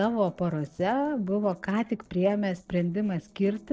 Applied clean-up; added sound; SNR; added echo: neural separator model SepFormer DNS4.